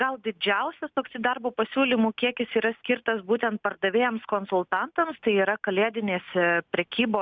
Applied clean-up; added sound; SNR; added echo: none; none; none; none.